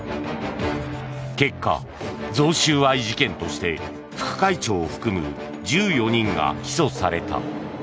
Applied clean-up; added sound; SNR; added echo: none; none; none; none.